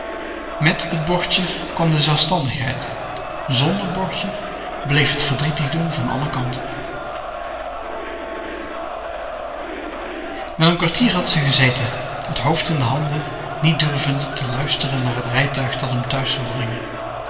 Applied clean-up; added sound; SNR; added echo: none; Crowd; 7 dB; reverberation time 2.2 s.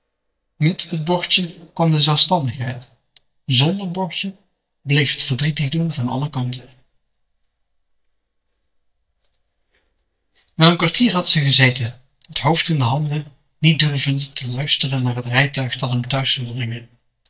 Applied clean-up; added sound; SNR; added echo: neural mask model DeepFilterNet 3.